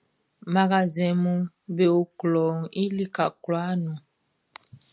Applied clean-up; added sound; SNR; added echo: none; none; none; none.